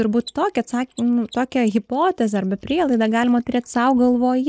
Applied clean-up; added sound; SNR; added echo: neural mask model Resemble Enhance denoiser.